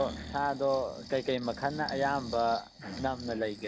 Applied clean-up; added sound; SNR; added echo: none; Breathing; 12 dB; none.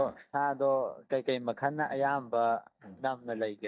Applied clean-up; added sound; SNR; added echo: neural mask model DeepFilterNet 3.